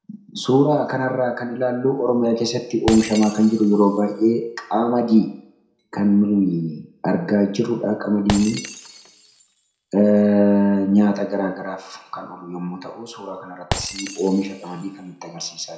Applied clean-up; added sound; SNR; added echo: none; Shatter; 16 dB; reverberation time 0.5 s.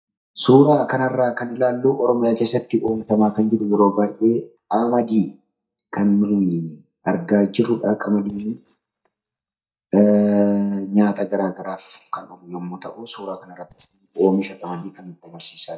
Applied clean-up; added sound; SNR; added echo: neural mask model DeepFilterNet 3.